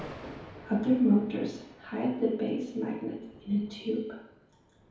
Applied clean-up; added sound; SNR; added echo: none; Thunder; 18 dB; reverberation time 2.0 s.